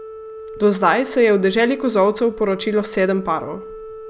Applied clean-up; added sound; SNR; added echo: none; Organ; 14 dB; none.